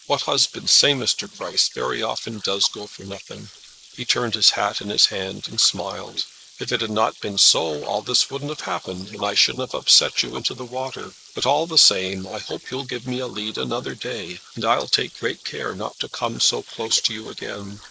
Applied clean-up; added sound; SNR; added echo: neural mask model Resemble Enhance denoiser.